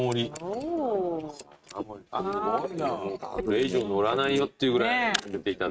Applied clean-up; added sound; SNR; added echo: neural mask model RNNoise.